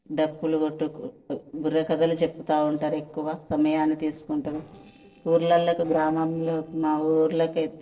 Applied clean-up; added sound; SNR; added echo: neural separator model SepFormer DNS4.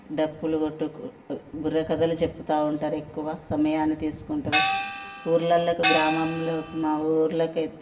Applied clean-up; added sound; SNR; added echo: none; Gong; 1 dB; reverberation time 0.8 s.